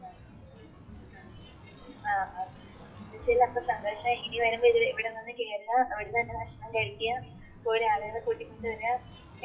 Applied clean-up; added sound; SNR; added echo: classical method WPE with log-MMSE.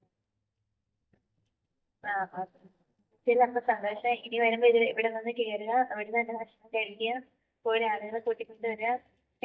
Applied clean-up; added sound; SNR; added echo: neural mask model DeepFilterNet 3.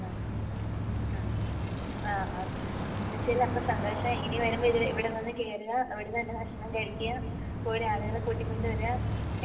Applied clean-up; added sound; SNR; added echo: none; Bicycle; 0 dB; reverberation time 2.1 s.